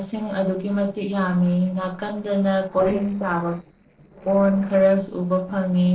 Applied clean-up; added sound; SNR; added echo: neural separator model SepFormer DNS4.